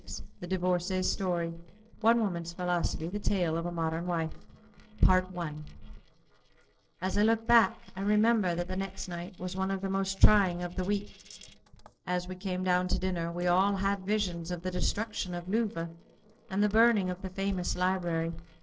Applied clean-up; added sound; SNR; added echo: neural separator model SepFormer DNS4.